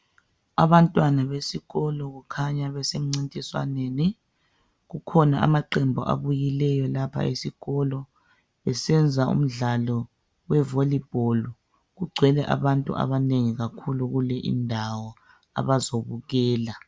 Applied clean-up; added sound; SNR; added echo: none; none; none; none.